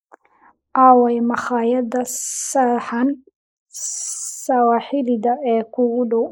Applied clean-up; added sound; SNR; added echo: neural mask model Resemble Enhance denoiser.